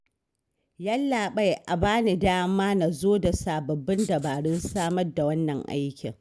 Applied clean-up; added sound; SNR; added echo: none; Writing; 18 dB; none.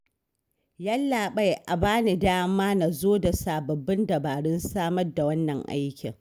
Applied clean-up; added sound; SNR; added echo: none; none; none; none.